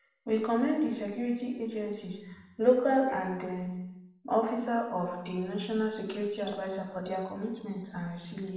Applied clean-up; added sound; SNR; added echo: none; none; none; reverberation time 0.9 s.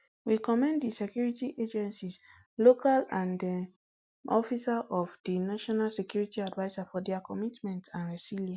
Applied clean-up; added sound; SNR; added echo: none; none; none; none.